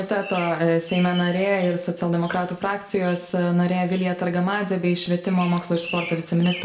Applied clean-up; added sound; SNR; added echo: none; Bird vocalization, bird call, bird song; 16 dB; reverberation time 0.6 s.